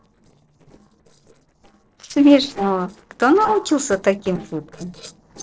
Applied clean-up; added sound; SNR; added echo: neural separator model SepFormer DNS4.